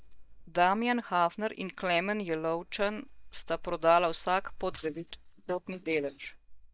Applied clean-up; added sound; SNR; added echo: neural mask model DeepFilterNet 3.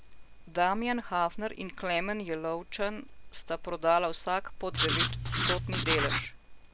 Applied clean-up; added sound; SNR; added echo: none; Writing; -2 dB; none.